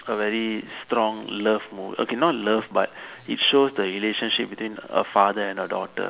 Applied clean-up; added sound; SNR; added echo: none; none; none; none.